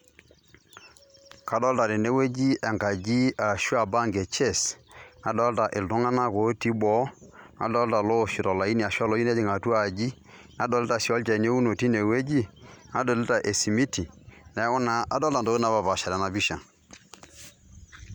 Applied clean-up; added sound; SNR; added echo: none; none; none; none.